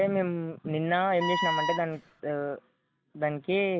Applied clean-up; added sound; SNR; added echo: none; Wind instrument, woodwind instrument; 2 dB; none.